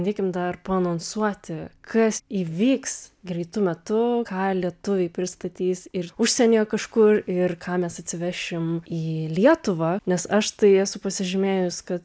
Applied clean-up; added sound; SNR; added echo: none; none; none; none.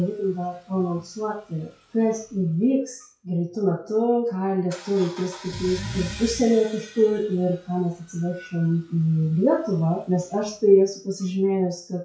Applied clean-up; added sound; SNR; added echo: classical method WPE with log-MMSE.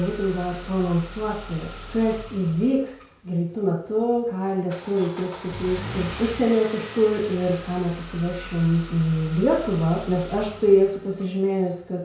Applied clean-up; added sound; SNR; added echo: none; Engine starting / Car; 14 dB; reverberation time 0.6 s.